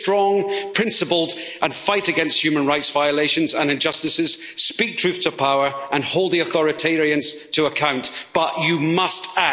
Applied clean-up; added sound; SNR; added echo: none; none; none; none.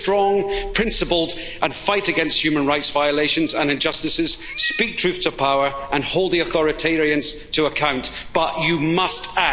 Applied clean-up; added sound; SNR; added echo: none; Cat; 16 dB; none.